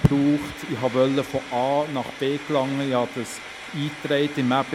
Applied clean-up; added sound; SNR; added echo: none; Frying (food); 14 dB; none.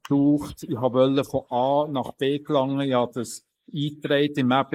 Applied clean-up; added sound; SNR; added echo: neural mask model Resemble Enhance denoiser.